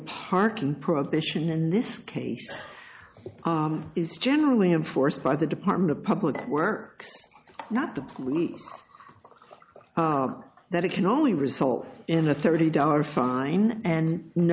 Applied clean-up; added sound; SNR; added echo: none; none; none; none.